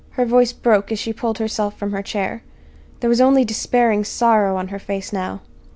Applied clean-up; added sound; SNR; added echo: none; none; none; none.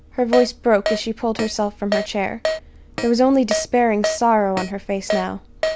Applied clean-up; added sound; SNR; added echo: none; Keyboard (musical); 7 dB; none.